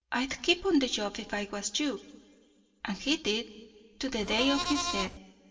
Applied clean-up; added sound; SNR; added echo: none; Livestock, farm animals, working animals; 2 dB; reverberation time 1.4 s.